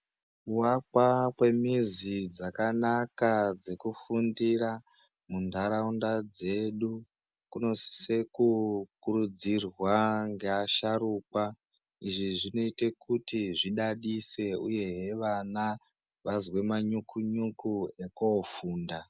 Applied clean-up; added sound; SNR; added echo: none; none; none; none.